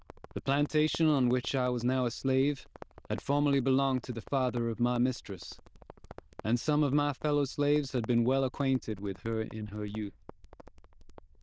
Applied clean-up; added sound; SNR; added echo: neural diffusion model UNIVERSE++.